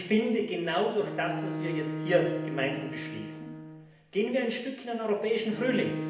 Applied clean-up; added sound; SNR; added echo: none; Bowed string instrument; 8 dB; reverberation time 0.8 s.